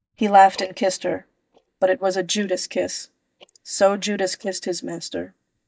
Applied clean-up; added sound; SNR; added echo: neural mask model DeepFilterNet 3.